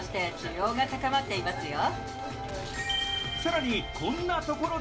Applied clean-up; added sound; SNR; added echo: none; Gunshot, gunfire; 13 dB; reverberation time 0.2 s.